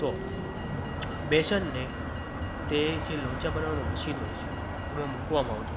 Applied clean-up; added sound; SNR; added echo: none; Motor vehicle (road); 2 dB; none.